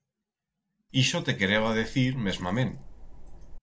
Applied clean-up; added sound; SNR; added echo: none; Keys jangling + Tick-tock; 13 dB; none.